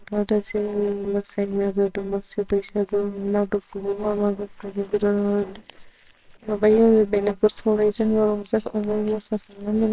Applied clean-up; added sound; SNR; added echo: neural separator model SepFormer WHAMR!.